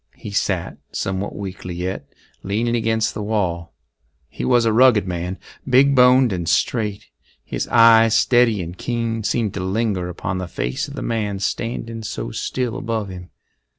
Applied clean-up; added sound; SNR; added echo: none; none; none; none.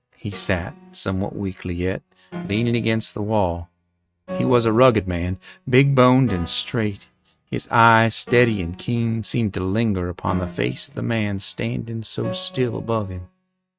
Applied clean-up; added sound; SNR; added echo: neural mask model RNNoise.